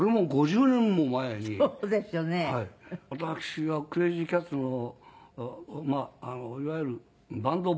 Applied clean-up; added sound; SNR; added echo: none; none; none; none.